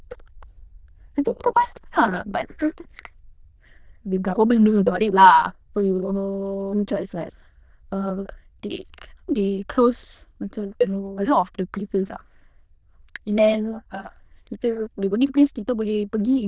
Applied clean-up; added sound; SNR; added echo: neural diffusion model UNIVERSE++.